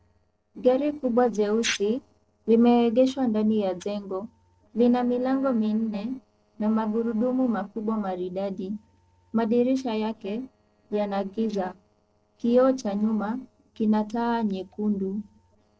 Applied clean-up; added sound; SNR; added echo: neural separator model SepFormer DNS4.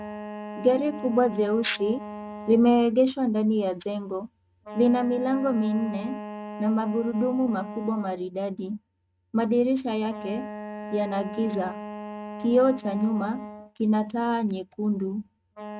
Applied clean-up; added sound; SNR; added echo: neural mask model RNNoise.